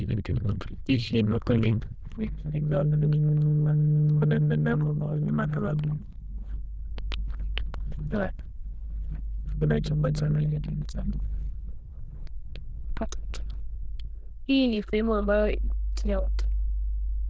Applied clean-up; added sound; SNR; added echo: neural diffusion model UNIVERSE++.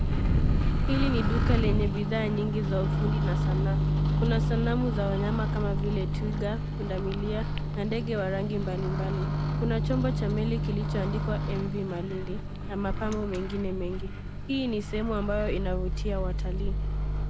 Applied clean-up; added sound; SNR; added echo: none; Microwave oven; -5 dB; none.